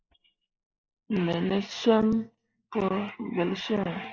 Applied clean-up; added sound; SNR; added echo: neural mask model Resemble Enhance denoiser.